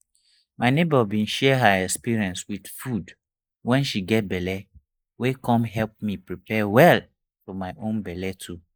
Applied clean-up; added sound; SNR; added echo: neural mask model Resemble Enhance denoiser.